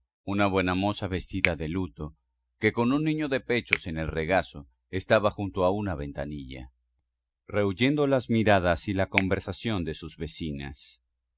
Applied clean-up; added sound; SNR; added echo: neural mask model RNNoise.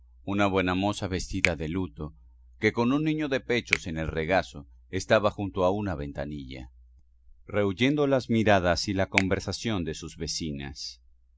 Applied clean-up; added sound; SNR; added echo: none; Finger snapping; 10 dB; none.